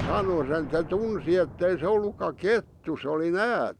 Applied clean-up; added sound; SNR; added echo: none; Boom; 13 dB; none.